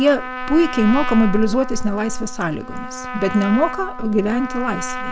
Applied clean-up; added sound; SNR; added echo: none; Trumpet; 11 dB; none.